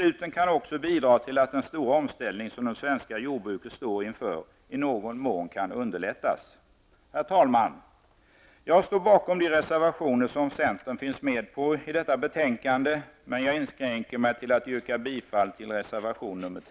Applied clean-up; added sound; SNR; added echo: none; none; none; none.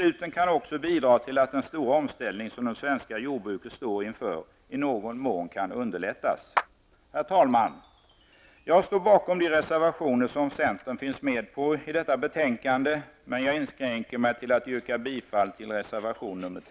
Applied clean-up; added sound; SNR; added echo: none; Wind chime + Clapping; 19 dB; none.